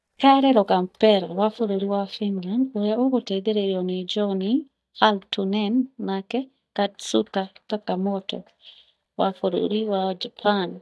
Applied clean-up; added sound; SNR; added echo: neural mask model DeepFilterNet 3.